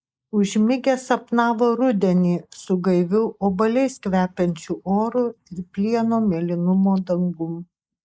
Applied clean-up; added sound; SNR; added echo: neural mask model Resemble Enhance denoiser.